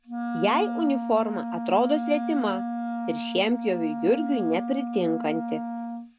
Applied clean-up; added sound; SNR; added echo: none; Wind instrument, woodwind instrument; 4 dB; none.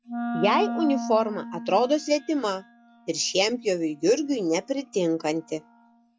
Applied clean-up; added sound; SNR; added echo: classical method log-MMSE.